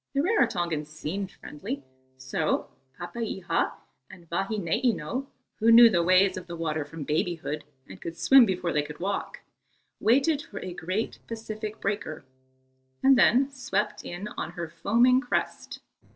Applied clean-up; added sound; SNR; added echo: neural separator model SepFormer DNS4.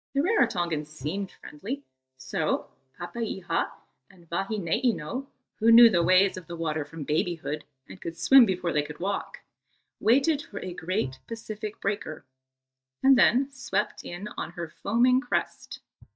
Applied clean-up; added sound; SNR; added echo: neural mask model DeepFilterNet 3.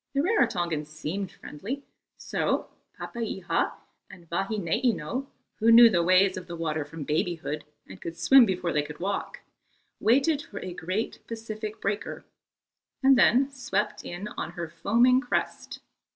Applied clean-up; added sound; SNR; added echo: none; none; none; none.